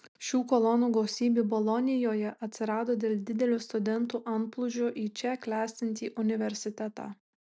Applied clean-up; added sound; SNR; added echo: none; none; none; none.